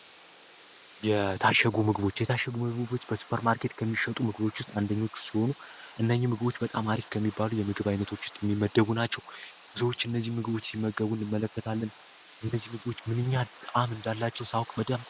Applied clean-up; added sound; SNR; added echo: neural mask model Resemble Enhance denoiser.